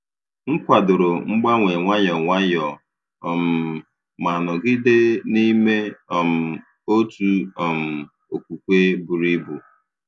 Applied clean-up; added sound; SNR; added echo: none; none; none; none.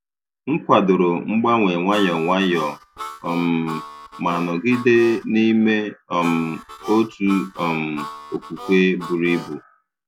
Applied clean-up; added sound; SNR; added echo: none; Harmonica; 15 dB; none.